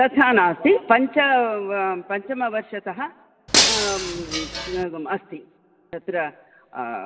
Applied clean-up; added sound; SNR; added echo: none; Shatter; -1 dB; reverberation time 1.6 s.